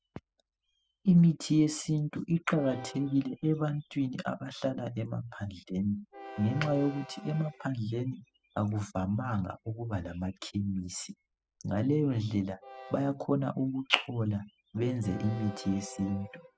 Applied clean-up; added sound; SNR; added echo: classical method spectral subtraction.